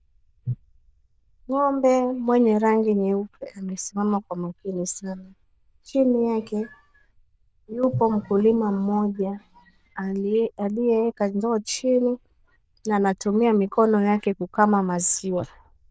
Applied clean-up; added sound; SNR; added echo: neural diffusion model UNIVERSE++.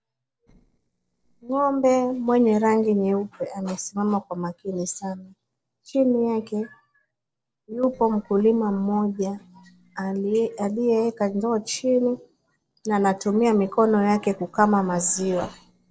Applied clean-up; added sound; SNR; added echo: neural separator model SepFormer DNS4.